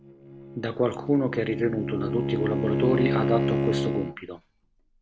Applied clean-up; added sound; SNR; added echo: none; Bowed string instrument; 1 dB; none.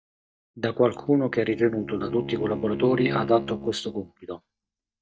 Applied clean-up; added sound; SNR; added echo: neural mask model DeepFilterNet 3.